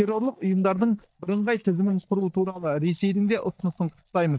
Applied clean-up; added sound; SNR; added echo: neural mask model DeepFilterNet 3.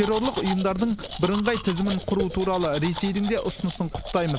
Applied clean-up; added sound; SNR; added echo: none; Domestic sounds, home sounds; 10 dB; none.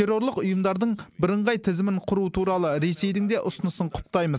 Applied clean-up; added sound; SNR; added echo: none; none; none; none.